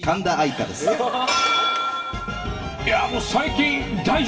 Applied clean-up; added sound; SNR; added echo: none; none; none; reverberation time 2.3 s.